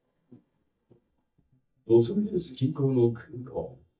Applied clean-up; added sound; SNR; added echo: neural mask model DeepFilterNet 3.